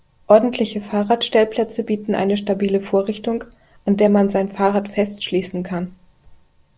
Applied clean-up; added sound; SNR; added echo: none; none; none; none.